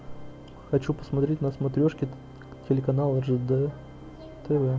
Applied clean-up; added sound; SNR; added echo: none; Organ; 18 dB; none.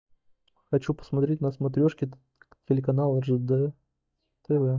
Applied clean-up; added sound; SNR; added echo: neural mask model DeepFilterNet 3.